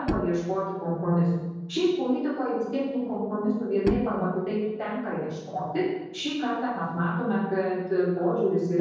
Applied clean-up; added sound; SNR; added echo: none; Bowed string instrument; 8 dB; reverberation time 1.3 s.